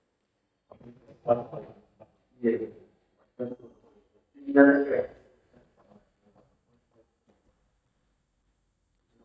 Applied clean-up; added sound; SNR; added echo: neural mask model DeepFilterNet 3.